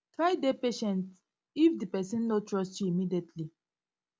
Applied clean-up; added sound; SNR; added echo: none; none; none; none.